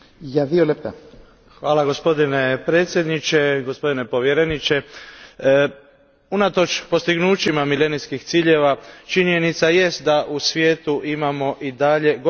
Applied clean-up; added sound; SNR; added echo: none; none; none; none.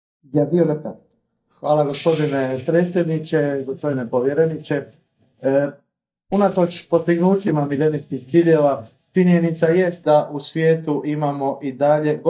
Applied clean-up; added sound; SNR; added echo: neural mask model DeepFilterNet 3.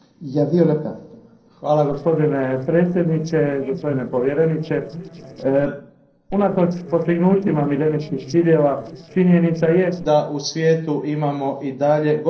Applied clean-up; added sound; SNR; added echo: neural separator model SepFormer DNS4.